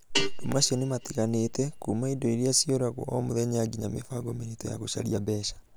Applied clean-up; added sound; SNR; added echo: none; Guitar; 10 dB; none.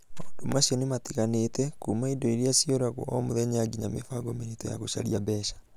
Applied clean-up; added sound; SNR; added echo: none; none; none; none.